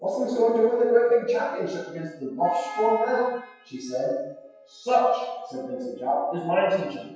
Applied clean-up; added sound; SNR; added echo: classical method WPE with log-MMSE.